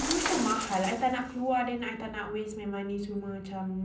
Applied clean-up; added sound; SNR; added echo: none; Shatter; 8 dB; reverberation time 0.6 s.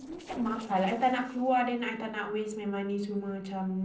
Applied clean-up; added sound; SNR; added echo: neural separator model SepFormer DNS4.